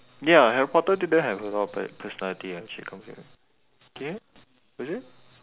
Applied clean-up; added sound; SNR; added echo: none; none; none; none.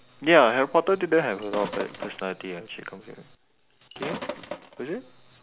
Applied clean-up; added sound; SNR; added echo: none; Sink (filling or washing); 12 dB; none.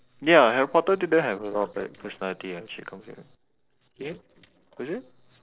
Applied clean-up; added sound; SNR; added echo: neural separator model SepFormer DNS4.